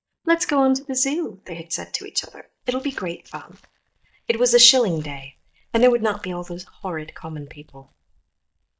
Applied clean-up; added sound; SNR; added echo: neural mask model DeepFilterNet 3.